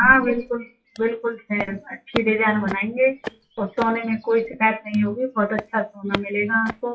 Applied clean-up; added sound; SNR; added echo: classical method WPE with log-MMSE.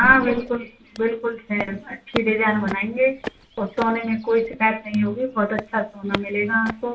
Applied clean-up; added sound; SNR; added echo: none; Walk, footsteps; 14 dB; reverberation time 0.2 s.